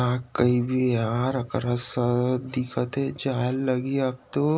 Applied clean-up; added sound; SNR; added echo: none; none; none; none.